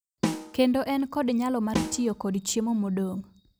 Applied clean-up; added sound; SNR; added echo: none; Snare drum; 6 dB; none.